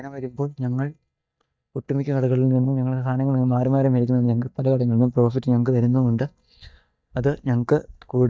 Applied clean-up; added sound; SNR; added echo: neural mask model DeepFilterNet 3.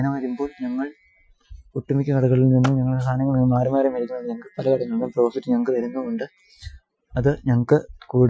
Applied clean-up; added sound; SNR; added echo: classical method Wiener filter.